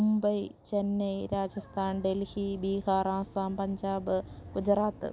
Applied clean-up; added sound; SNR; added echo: none; none; none; none.